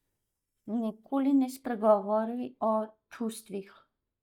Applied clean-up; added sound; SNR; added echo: neural mask model DeepFilterNet 3.